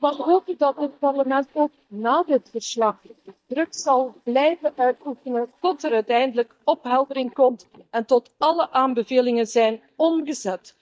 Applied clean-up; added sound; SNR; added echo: neural mask model DeepFilterNet 3.